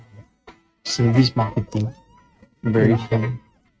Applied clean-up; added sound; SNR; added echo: neural mask model RNNoise.